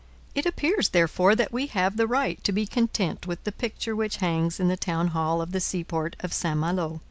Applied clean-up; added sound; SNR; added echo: none; none; none; none.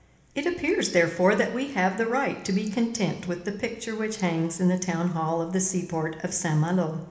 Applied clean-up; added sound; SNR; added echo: none; none; none; reverberation time 1.0 s.